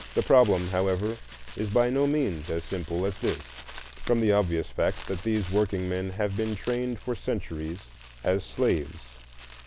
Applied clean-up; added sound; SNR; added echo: none; Crumpling, crinkling; 17 dB; none.